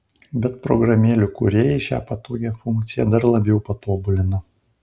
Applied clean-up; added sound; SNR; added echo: none; none; none; none.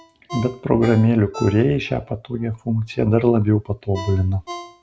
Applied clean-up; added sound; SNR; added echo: none; Ringtone; 18 dB; none.